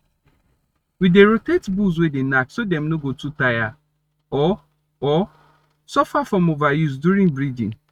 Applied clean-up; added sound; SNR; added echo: neural mask model RNNoise.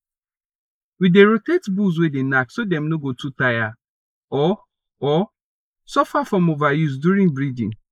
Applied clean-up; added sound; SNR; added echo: neural mask model Resemble Enhance denoiser.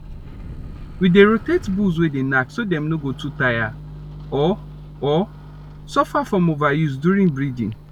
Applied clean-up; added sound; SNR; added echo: none; Microwave oven; 16 dB; none.